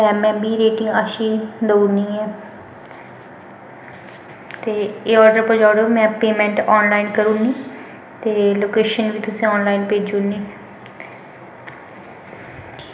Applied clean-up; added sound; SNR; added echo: none; none; none; reverberation time 1.1 s.